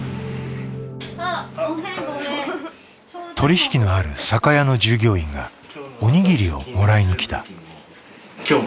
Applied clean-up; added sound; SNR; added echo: none; none; none; none.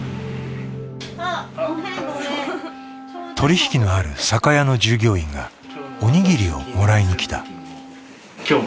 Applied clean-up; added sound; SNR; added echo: none; Wind instrument, woodwind instrument; 18 dB; none.